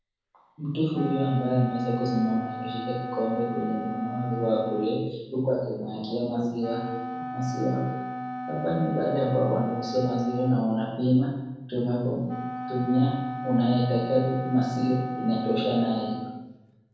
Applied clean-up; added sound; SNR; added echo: none; Wind instrument, woodwind instrument; 9 dB; reverberation time 1.1 s.